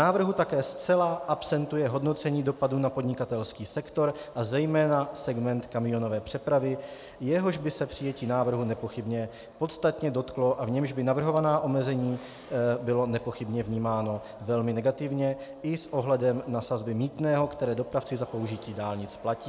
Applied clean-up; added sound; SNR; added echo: none; none; none; none.